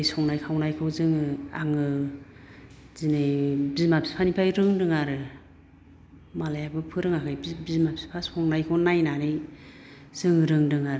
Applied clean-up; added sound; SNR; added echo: none; none; none; none.